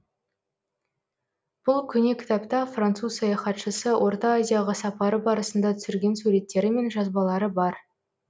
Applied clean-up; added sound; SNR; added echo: none; none; none; none.